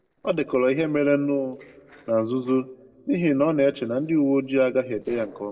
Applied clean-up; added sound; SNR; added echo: neural separator model SepFormer DNS4.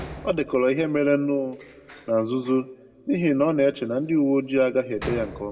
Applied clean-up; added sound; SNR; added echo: none; Door; 19 dB; reverberation time 1.1 s.